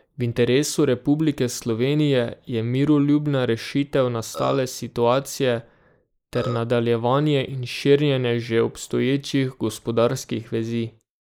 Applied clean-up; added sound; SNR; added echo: neural mask model Resemble Enhance denoiser.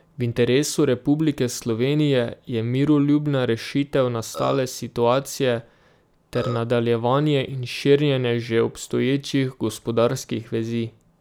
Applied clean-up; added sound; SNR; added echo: none; Burping, eructation; 11 dB; none.